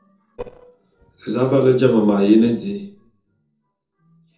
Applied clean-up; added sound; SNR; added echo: neural separator model SepFormer DNS4.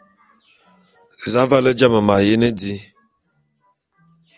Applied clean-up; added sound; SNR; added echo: none; none; none; none.